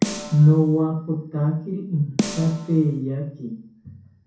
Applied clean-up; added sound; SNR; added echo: none; Snare drum; 10 dB; reverberation time 0.5 s.